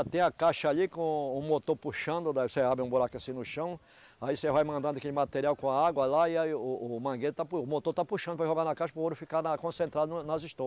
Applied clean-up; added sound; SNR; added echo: none; none; none; none.